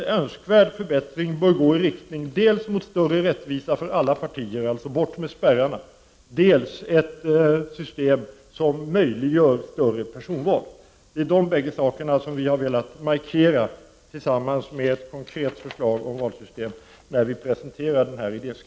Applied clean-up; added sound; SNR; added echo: none; none; none; none.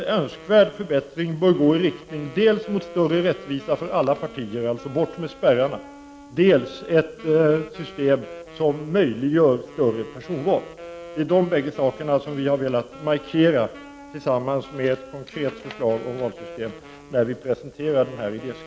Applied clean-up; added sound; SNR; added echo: none; Wind instrument, woodwind instrument; 19 dB; none.